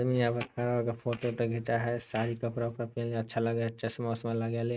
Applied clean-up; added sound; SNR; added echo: neural mask model RNNoise.